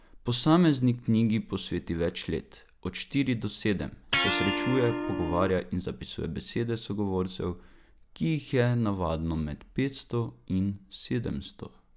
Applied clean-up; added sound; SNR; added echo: none; Electric guitar; 3 dB; none.